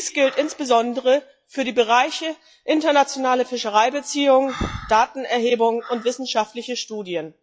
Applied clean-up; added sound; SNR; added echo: classical method log-MMSE.